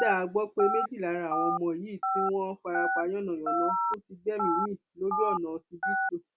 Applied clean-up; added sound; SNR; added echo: none; Telephone; 0 dB; none.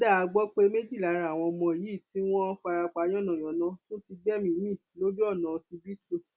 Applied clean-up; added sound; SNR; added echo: none; none; none; none.